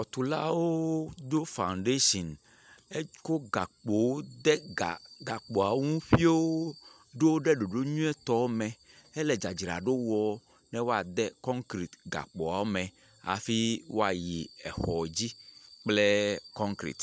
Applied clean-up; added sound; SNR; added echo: none; none; none; none.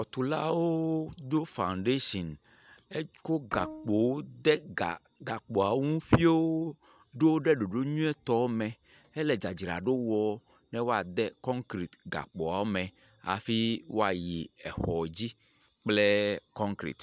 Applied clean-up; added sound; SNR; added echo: none; Bowed string instrument; 16 dB; none.